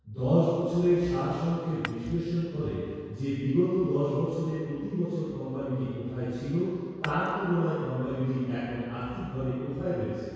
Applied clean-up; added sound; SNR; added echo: none; Shatter; 14 dB; reverberation time 2.0 s.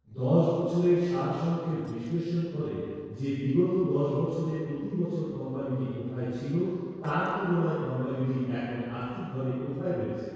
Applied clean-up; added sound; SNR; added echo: neural separator model SepFormer DNS4.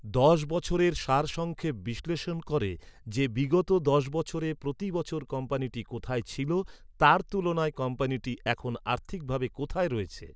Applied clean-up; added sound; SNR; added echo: none; none; none; none.